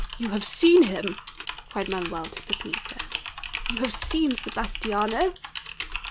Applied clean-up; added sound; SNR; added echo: none; Typing; 7 dB; none.